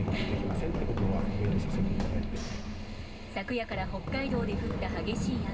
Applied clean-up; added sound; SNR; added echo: none; Run; -3 dB; reverberation time 0.2 s.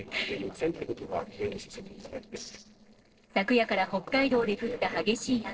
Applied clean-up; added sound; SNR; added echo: neural separator model SepFormer DNS4.